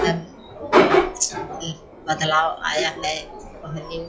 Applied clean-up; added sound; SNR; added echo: classical method log-MMSE.